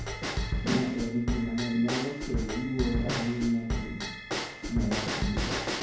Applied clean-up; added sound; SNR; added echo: none; Bell / Drum / Drum kit; 1 dB; reverberation time 0.9 s.